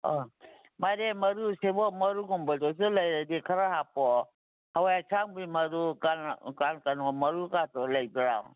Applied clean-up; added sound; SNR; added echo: none; none; none; none.